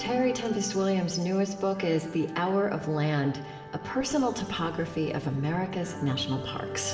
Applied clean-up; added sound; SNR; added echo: none; none; none; reverberation time 2.5 s.